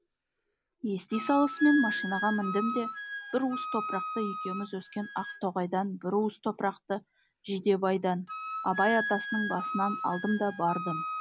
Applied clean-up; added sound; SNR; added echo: none; Wind instrument, woodwind instrument; 7 dB; none.